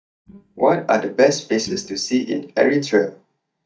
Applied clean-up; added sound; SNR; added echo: neural mask model DeepFilterNet 3.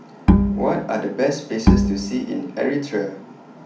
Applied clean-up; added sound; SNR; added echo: none; Bowed string instrument; -5 dB; reverberation time 0.4 s.